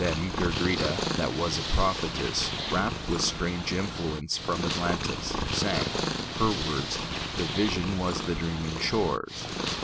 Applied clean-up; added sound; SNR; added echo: none; Purr; 2 dB; none.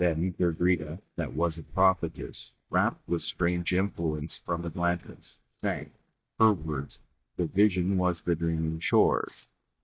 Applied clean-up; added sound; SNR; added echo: neural mask model DeepFilterNet 3.